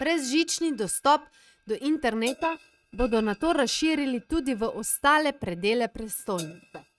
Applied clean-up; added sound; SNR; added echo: neural mask model RNNoise.